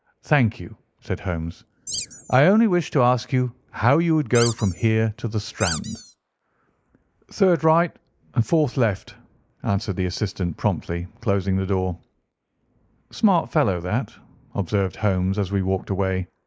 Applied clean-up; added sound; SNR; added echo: neural mask model Resemble Enhance denoiser.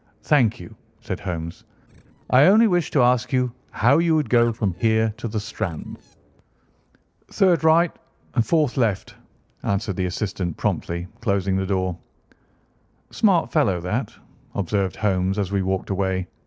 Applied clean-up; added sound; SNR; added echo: neural separator model SepFormer DNS4.